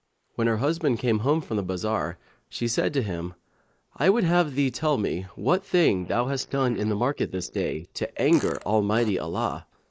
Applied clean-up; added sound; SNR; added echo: neural mask model Resemble Enhance denoiser.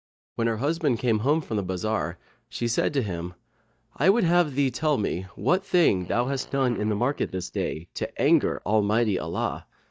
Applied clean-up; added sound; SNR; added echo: neural mask model DeepFilterNet 3.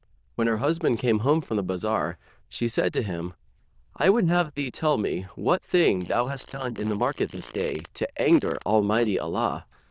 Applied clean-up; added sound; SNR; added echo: neural diffusion model UNIVERSE++.